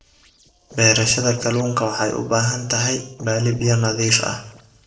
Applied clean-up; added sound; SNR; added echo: neural separator model SepFormer DNS4.